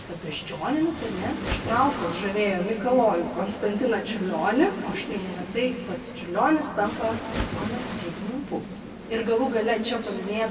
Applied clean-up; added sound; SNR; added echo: none; Waves, surf; 11 dB; reverberation time 2.2 s.